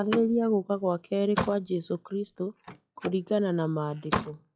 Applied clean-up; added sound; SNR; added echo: classical method log-MMSE.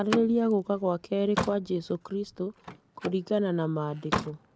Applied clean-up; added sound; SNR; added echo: none; Slam; 9 dB; none.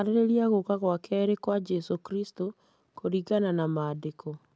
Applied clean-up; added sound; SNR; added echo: none; none; none; none.